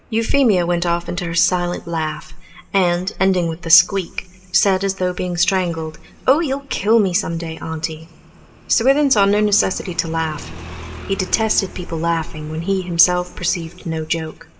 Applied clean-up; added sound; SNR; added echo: none; Motorcycle; 20 dB; reverberation time 0.5 s.